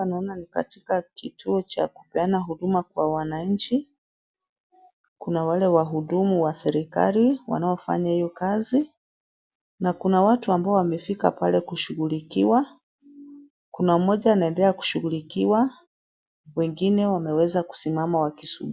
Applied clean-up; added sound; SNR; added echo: none; none; none; none.